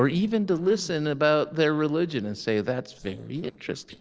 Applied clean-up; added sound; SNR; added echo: neural separator model SepFormer DNS4.